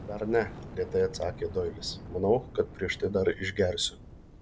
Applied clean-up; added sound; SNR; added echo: none; Fire; 14 dB; none.